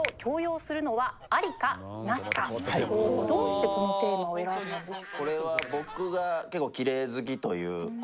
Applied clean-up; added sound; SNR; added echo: none; Finger snapping + Fowl; 13 dB; none.